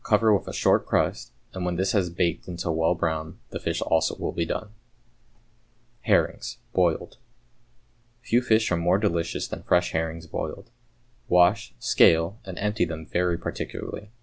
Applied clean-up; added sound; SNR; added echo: none; none; none; none.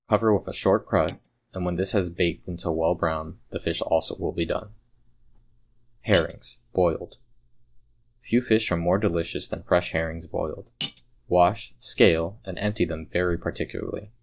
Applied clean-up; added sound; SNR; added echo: neural mask model DeepFilterNet 3.